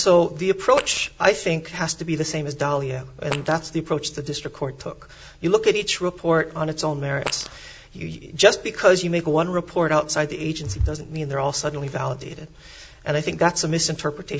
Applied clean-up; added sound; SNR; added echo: none; Fart; 9 dB; none.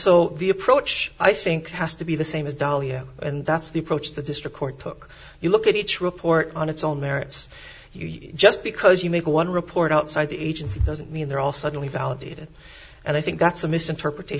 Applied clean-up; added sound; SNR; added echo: none; none; none; none.